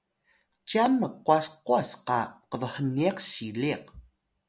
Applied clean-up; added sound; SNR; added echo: none; none; none; none.